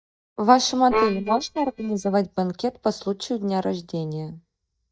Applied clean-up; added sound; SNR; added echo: neural mask model DeepFilterNet 3.